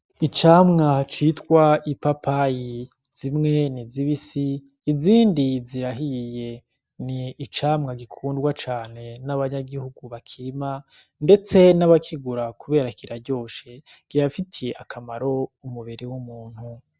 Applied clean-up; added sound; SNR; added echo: none; none; none; none.